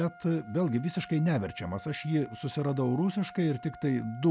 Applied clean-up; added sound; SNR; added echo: none; Trumpet; 19 dB; none.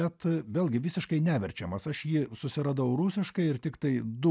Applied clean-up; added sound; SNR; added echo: none; none; none; none.